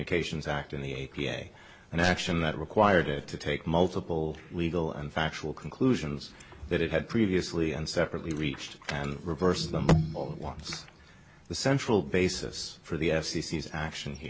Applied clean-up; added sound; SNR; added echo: none; none; none; none.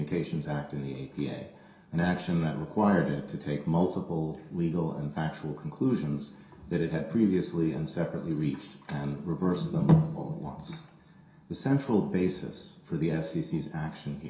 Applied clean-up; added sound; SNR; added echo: none; none; none; reverberation time 0.7 s.